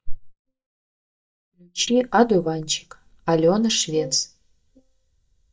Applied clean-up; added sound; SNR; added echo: neural mask model DeepFilterNet 3.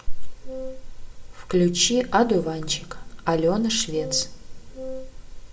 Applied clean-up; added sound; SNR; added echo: none; Wind instrument, woodwind instrument; 14 dB; reverberation time 0.6 s.